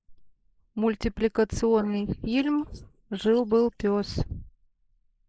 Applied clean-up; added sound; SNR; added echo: neural mask model Resemble Enhance denoiser.